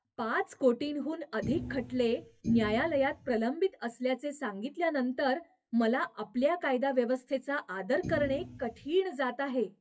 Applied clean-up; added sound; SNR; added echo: classical method WPE with log-MMSE.